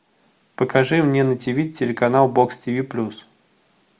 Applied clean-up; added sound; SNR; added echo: none; none; none; none.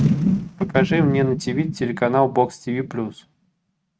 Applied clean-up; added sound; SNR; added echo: neural mask model RNNoise.